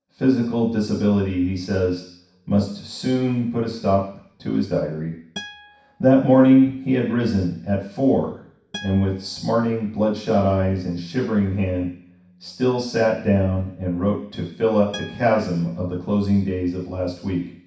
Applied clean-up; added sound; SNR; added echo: none; Acoustic guitar; 20 dB; reverberation time 0.6 s.